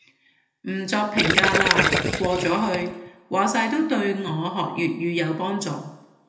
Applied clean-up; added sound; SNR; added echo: none; Gurgling; -2 dB; reverberation time 0.8 s.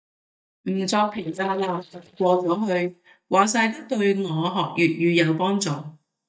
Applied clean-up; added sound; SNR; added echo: neural mask model DeepFilterNet 3.